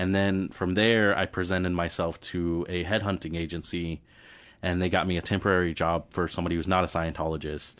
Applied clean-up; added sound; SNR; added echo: none; none; none; none.